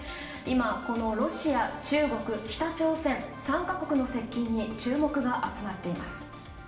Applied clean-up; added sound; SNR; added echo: none; none; none; reverberation time 1.0 s.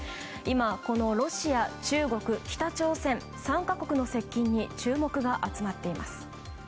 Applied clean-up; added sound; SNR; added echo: none; none; none; none.